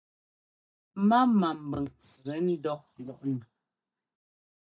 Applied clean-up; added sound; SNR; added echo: neural mask model DeepFilterNet 3.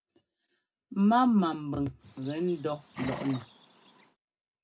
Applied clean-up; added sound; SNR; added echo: none; Livestock, farm animals, working animals; 15 dB; reverberation time 0.2 s.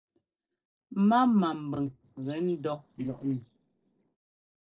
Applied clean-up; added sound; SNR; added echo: neural separator model SepFormer DNS4.